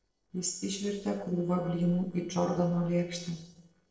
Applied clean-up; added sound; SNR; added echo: neural separator model SepFormer DNS4.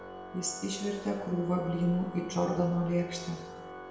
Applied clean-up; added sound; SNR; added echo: none; Organ; 12 dB; reverberation time 1.0 s.